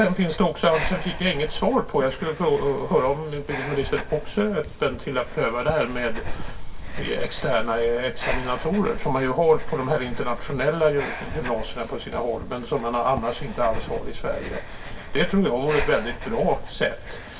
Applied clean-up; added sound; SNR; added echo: none; Breathing; 8 dB; reverberation time 0.2 s.